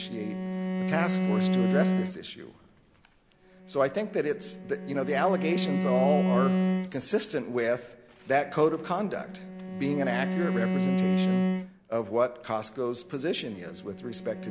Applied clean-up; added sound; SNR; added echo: none; Bowed string instrument; 0 dB; none.